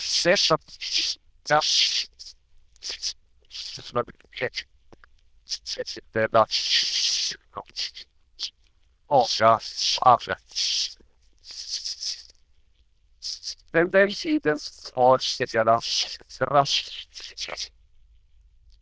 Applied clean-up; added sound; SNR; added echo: neural diffusion model UNIVERSE++.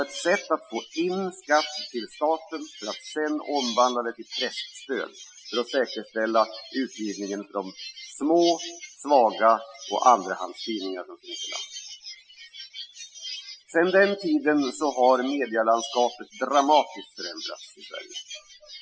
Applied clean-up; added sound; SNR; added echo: classical method Wiener filter.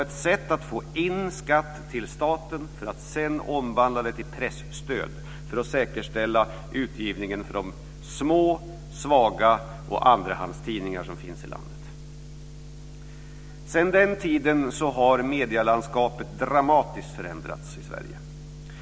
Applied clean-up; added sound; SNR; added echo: none; none; none; none.